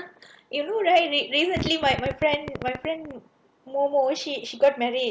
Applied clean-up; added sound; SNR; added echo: none; Fart; 9 dB; none.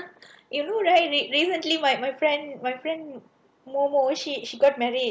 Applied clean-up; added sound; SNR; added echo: none; none; none; none.